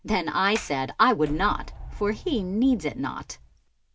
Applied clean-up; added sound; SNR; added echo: none; Sliding door; 13 dB; none.